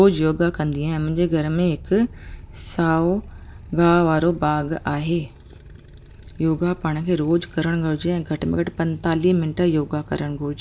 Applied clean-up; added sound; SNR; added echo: none; Motorcycle; 19 dB; none.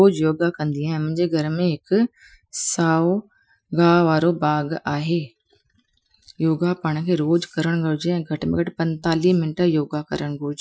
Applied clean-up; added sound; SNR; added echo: classical method Wiener filter.